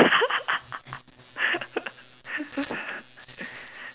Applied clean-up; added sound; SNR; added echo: none; none; none; none.